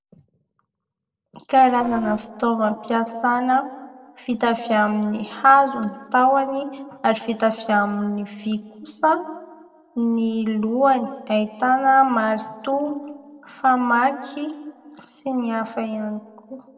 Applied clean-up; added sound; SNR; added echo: neural separator model SepFormer DNS4.